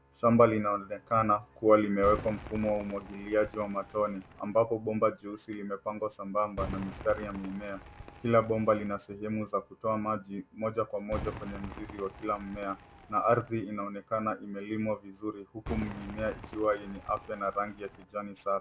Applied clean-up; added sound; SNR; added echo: none; Cheering / Fireworks; 15 dB; none.